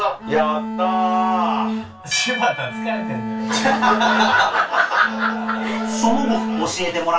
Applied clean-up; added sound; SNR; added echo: none; Bowed string instrument; 5 dB; reverberation time 0.2 s.